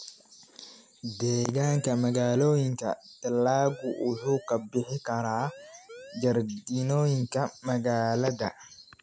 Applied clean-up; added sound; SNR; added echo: none; Siren; 19 dB; none.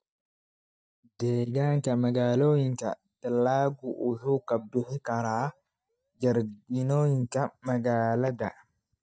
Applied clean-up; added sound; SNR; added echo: neural mask model DeepFilterNet 3.